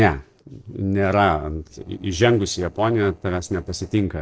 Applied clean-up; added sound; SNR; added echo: neural separator model SepFormer DNS4.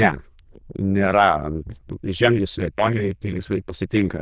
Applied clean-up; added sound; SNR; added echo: neural diffusion model UNIVERSE++.